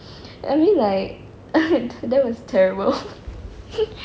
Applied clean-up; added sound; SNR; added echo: none; none; none; none.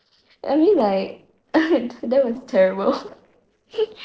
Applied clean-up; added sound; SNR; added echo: neural separator model SepFormer DNS4.